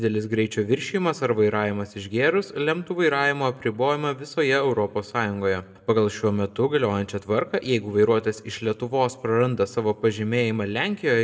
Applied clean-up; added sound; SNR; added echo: none; none; none; reverberation time 0.6 s.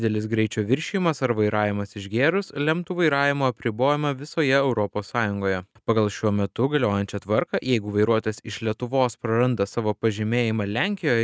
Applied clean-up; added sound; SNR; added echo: none; none; none; none.